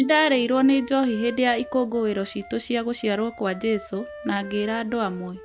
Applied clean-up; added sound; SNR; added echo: none; Wind instrument, woodwind instrument; 18 dB; none.